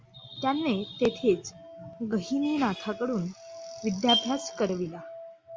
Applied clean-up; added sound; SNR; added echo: none; Musical instrument; 17 dB; none.